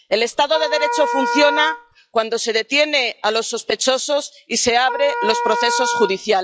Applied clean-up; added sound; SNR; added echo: classical method log-MMSE.